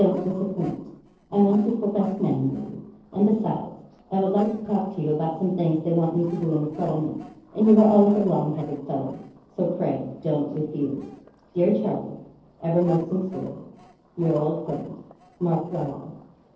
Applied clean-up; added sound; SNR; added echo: neural separator model SepFormer DNS4.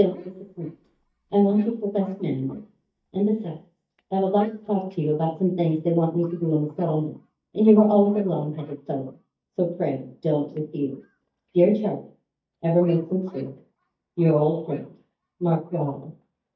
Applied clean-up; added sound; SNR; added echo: neural mask model DeepFilterNet 3.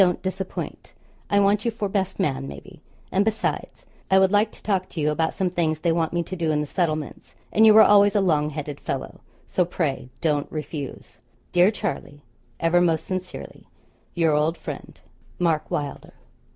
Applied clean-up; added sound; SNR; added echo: none; none; none; none.